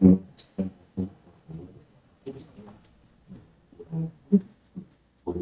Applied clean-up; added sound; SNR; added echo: neural mask model DeepFilterNet 3.